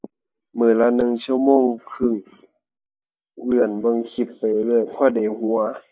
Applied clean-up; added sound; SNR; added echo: neural mask model Resemble Enhance denoiser.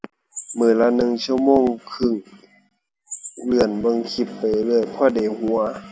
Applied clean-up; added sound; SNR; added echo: none; Chirp, tweet; 20 dB; none.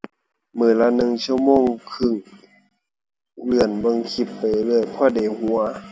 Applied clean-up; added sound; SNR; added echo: none; none; none; none.